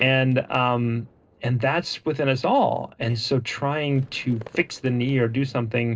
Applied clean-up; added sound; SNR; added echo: neural separator model SepFormer DNS4.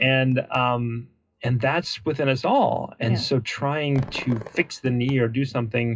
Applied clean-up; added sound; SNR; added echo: classical method WPE with log-MMSE.